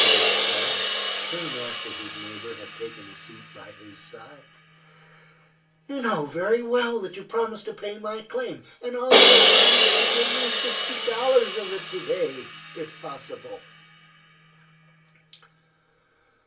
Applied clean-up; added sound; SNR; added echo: none; Crash cymbal; -5 dB; reverberation time 0.2 s.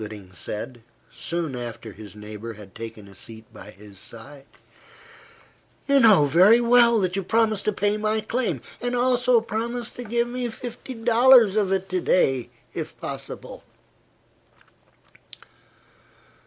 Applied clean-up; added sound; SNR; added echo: none; none; none; none.